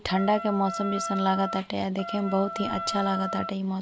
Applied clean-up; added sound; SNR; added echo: none; Wind instrument, woodwind instrument; 7 dB; none.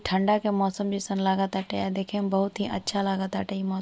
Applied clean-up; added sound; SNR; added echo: none; none; none; none.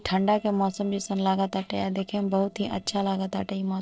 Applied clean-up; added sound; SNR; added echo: neural separator model SepFormer DNS4.